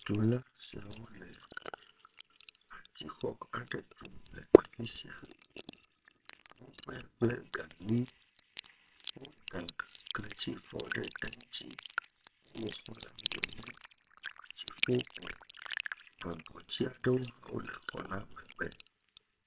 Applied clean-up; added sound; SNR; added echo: neural separator model SepFormer WHAMR!.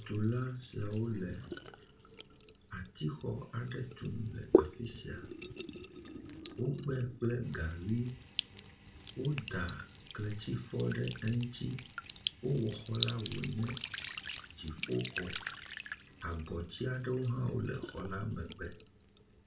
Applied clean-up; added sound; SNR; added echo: none; Trickle, dribble / Sink (filling or washing); 4 dB; reverberation time 0.3 s.